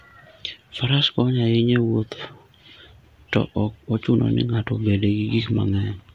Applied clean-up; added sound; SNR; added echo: none; none; none; none.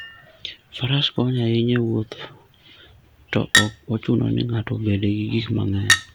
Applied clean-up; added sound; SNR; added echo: none; Chink, clink; 5 dB; none.